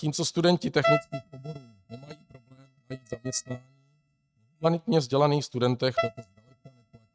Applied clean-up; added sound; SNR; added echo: neural mask model RNNoise.